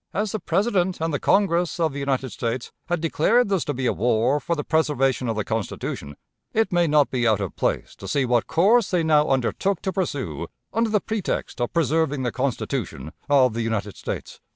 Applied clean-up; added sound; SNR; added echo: none; none; none; none.